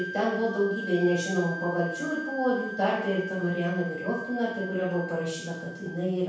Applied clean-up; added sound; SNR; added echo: none; Wind instrument, woodwind instrument; 10 dB; reverberation time 0.7 s.